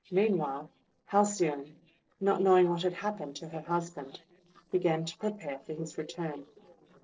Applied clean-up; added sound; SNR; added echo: neural separator model SepFormer DNS4.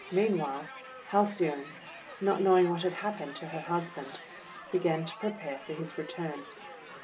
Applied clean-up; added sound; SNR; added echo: none; Crowd; 15 dB; none.